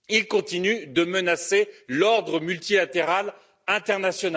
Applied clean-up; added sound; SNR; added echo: none; none; none; none.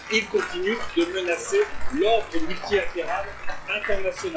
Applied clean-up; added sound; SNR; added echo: classical method log-MMSE.